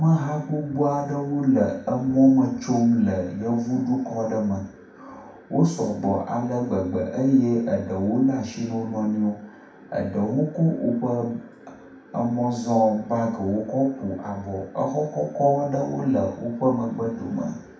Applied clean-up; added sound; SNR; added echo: none; none; none; reverberation time 0.6 s.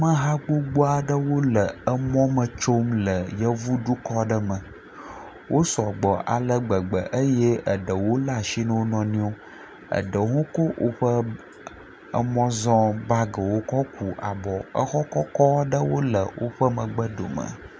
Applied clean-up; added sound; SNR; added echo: none; none; none; none.